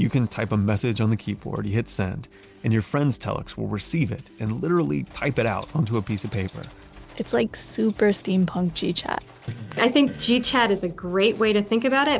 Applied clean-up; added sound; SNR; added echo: none; Fart; 15 dB; none.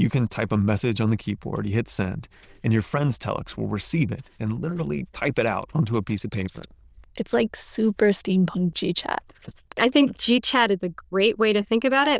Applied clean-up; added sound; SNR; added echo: neural diffusion model UNIVERSE++.